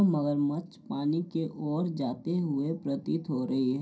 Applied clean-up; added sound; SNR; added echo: none; none; none; reverberation time 0.3 s.